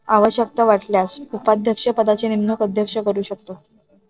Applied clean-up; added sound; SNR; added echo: neural separator model SepFormer DNS4.